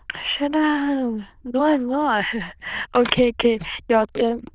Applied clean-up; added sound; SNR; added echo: neural diffusion model UNIVERSE++.